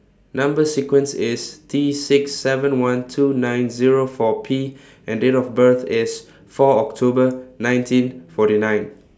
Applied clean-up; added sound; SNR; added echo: none; none; none; none.